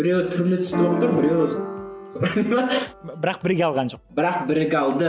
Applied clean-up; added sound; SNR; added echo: none; Piano; 6 dB; none.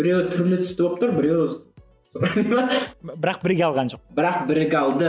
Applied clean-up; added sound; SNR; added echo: none; none; none; none.